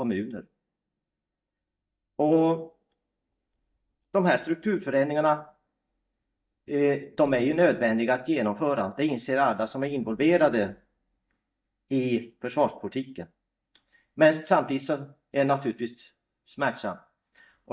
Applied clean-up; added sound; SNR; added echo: neural mask model DeepFilterNet 3.